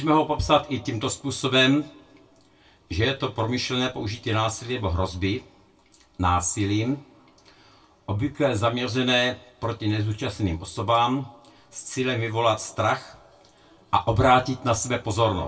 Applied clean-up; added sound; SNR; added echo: none; none; none; reverberation time 0.2 s.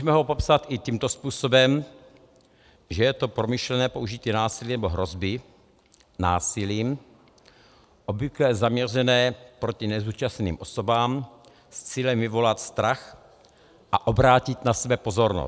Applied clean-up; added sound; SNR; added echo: none; none; none; none.